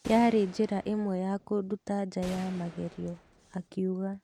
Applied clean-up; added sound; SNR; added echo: none; Gunshot, gunfire; 19 dB; none.